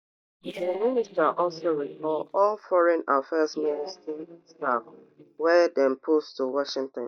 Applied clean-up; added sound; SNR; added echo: neural mask model DeepFilterNet 3.